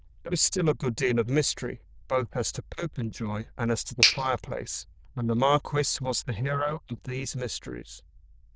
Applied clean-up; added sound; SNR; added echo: neural diffusion model UNIVERSE++.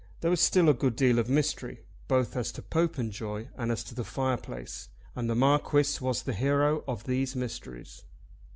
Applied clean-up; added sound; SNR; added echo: none; none; none; none.